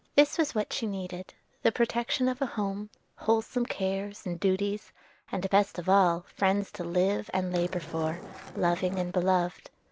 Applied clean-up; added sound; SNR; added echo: none; Skateboard; 14 dB; none.